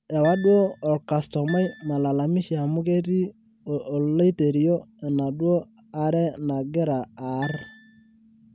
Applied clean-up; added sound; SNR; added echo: none; Piano; 19 dB; none.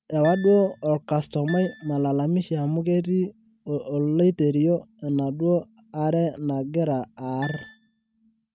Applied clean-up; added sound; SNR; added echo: neural mask model RNNoise.